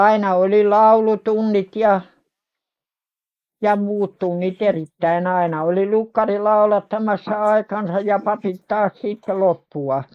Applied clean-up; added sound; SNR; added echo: neural mask model Resemble Enhance denoiser.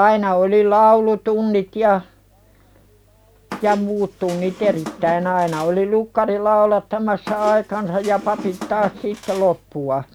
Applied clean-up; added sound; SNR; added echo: none; Squeak; 15 dB; none.